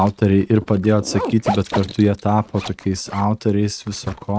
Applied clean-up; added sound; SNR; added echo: neural mask model RNNoise.